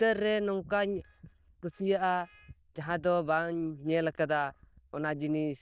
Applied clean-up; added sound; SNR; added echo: neural diffusion model UNIVERSE++.